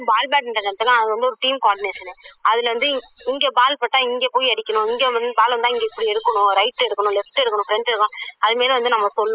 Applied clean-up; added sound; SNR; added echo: classical method spectral subtraction.